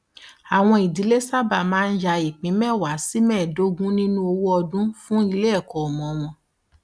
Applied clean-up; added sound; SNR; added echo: none; none; none; none.